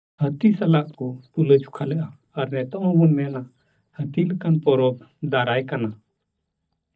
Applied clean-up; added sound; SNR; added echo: neural mask model DeepFilterNet 3.